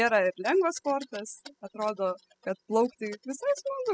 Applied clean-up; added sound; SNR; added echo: classical method spectral subtraction.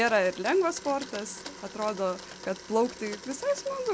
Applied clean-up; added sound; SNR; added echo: none; Domestic sounds, home sounds; 15 dB; none.